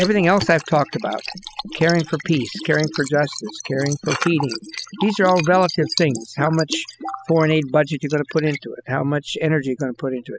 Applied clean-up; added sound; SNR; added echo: classical method spectral subtraction.